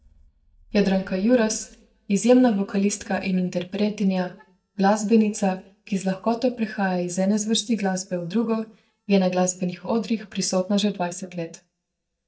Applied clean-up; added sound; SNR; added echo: neural mask model DeepFilterNet 3.